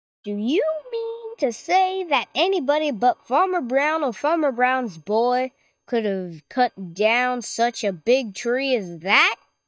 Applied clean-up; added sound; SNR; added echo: neural mask model DeepFilterNet 3.